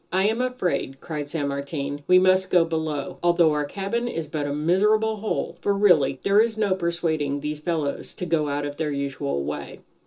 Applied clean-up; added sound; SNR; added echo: none; none; none; reverberation time 0.2 s.